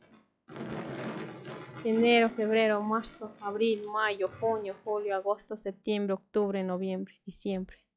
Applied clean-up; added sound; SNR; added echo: classical method log-MMSE.